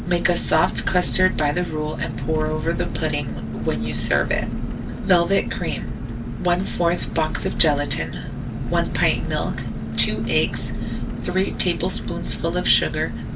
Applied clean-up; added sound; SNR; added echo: none; Engine; 2 dB; reverberation time 0.1 s.